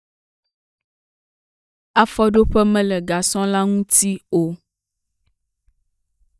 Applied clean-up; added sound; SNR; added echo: neural mask model DeepFilterNet 3.